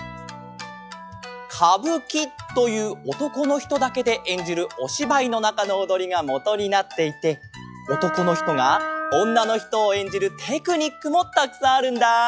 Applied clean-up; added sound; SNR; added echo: classical method log-MMSE.